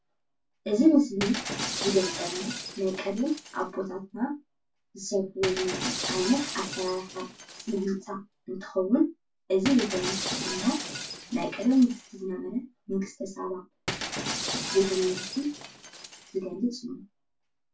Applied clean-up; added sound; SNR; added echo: none; Shatter; 8 dB; reverberation time 0.2 s.